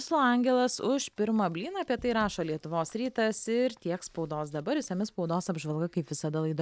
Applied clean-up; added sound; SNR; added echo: none; none; none; none.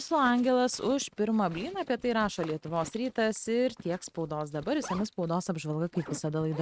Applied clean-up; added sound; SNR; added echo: neural mask model RNNoise.